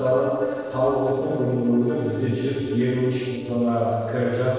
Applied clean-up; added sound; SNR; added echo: neural separator model SepFormer DNS4.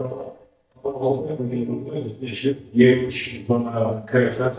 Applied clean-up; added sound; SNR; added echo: neural mask model DeepFilterNet 3.